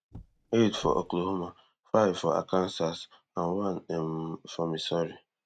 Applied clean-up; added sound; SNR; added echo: neural mask model RNNoise.